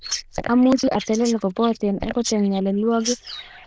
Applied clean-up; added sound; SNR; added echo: neural diffusion model UNIVERSE++.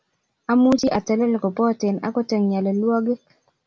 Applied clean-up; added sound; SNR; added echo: none; none; none; none.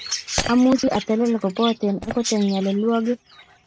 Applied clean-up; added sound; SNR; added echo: neural mask model RNNoise.